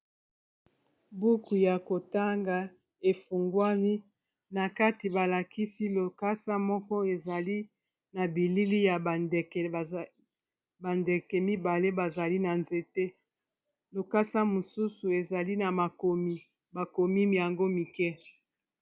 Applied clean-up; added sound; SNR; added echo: none; none; none; none.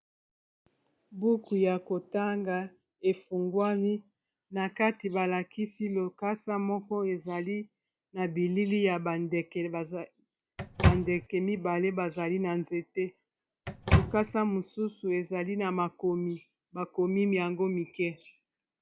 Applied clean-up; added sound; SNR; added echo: none; Microwave oven; -3 dB; none.